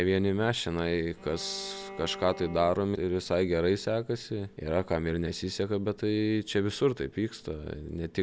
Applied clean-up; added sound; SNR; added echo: none; Bowed string instrument; 16 dB; none.